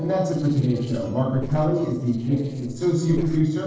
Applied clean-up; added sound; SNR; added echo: neural separator model SepFormer DNS4.